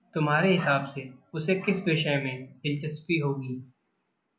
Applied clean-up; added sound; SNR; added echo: none; none; none; none.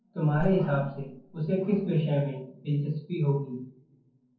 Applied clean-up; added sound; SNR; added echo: neural separator model SepFormer DNS4.